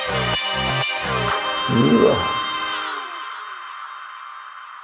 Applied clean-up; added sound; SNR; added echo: none; none; none; none.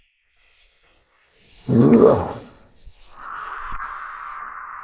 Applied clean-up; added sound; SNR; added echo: neural mask model Resemble Enhance denoiser.